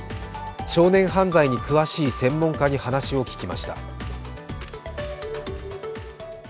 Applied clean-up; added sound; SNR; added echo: none; none; none; none.